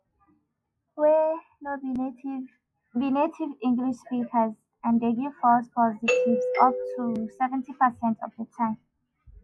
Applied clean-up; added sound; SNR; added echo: classical method log-MMSE.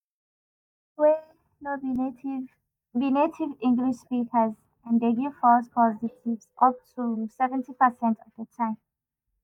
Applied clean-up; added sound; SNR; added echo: neural mask model DeepFilterNet 3.